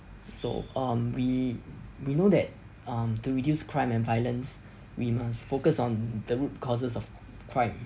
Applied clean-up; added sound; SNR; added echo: none; none; none; none.